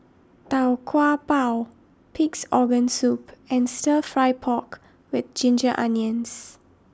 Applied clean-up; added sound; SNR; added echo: none; none; none; none.